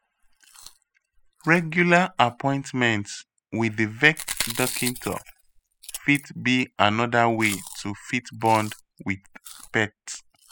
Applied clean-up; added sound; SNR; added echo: classical method spectral subtraction.